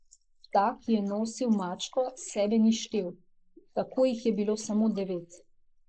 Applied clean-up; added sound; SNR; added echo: neural mask model Resemble Enhance denoiser.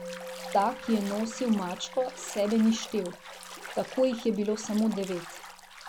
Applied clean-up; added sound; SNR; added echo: none; Musical instrument + Bathtub (filling or washing); 13 dB; none.